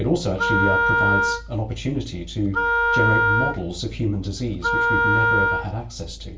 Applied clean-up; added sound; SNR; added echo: none; Wind instrument, woodwind instrument; -3 dB; reverberation time 0.3 s.